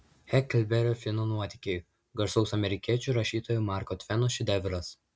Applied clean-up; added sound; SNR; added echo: none; none; none; none.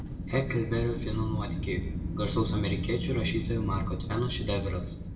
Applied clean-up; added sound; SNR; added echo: none; Wind; 2 dB; reverberation time 0.6 s.